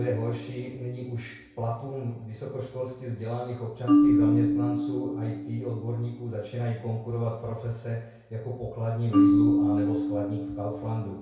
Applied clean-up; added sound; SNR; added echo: none; Marimba, xylophone; -4 dB; reverberation time 0.6 s.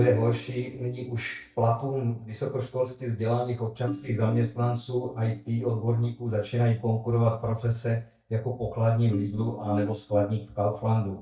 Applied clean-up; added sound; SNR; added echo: neural mask model DeepFilterNet 3.